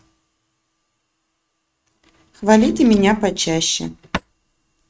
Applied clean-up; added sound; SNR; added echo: neural mask model RNNoise.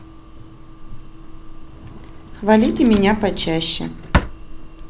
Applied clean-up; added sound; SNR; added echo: none; Drawer open or close; 7 dB; none.